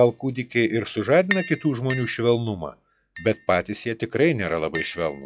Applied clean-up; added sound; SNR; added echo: classical method log-MMSE.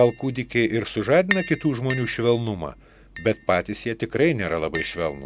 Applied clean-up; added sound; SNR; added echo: none; Tap; 14 dB; none.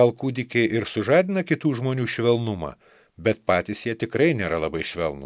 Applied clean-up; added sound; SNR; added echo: none; none; none; none.